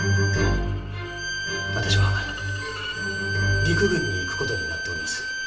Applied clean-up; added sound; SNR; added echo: none; Bowed string instrument; 4 dB; reverberation time 0.6 s.